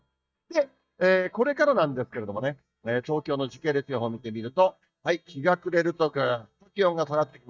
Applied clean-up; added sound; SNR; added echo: neural mask model DeepFilterNet 3.